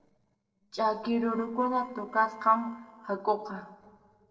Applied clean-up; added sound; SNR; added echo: neural separator model SepFormer DNS4.